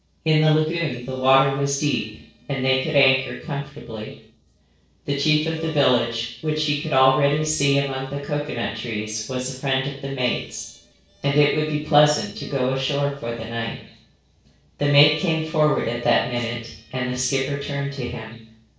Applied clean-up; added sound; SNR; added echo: neural separator model SepFormer DNS4.